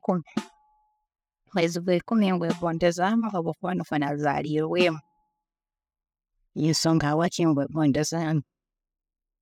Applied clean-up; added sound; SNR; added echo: classical method spectral subtraction.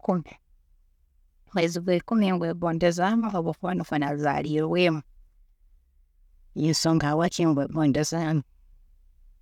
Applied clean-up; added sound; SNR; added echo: none; none; none; none.